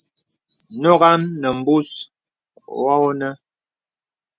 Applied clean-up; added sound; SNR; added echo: none; none; none; none.